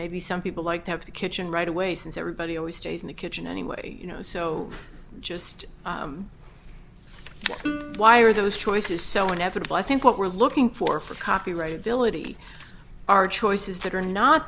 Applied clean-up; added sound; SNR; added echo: none; Plucked string instrument; 13 dB; none.